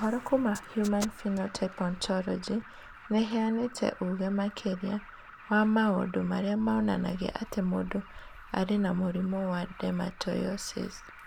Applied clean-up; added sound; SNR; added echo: none; Alarm; 18 dB; none.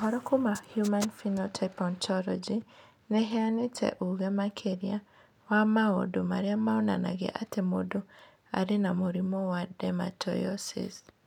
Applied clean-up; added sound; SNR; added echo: none; none; none; none.